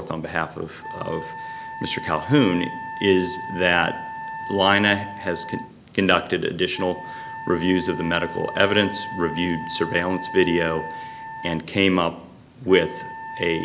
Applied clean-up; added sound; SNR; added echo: none; Wind instrument, woodwind instrument; 11 dB; none.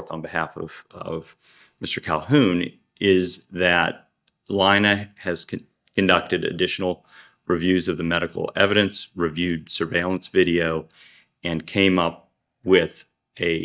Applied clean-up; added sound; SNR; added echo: neural mask model DeepFilterNet 3.